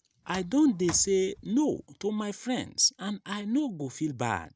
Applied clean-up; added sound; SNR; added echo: none; Tick; 17 dB; none.